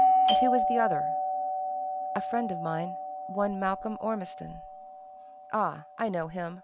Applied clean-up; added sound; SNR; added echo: none; Doorbell; -3 dB; none.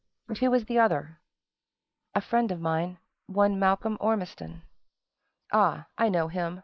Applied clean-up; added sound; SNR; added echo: neural mask model Resemble Enhance denoiser.